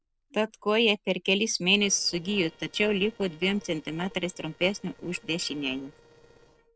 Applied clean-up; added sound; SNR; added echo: neural separator model SepFormer DNS4.